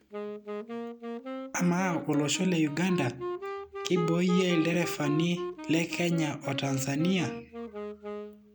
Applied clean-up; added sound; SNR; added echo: none; Wind instrument, woodwind instrument; 8 dB; none.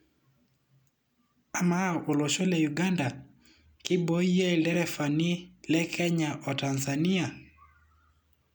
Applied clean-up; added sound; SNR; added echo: none; none; none; none.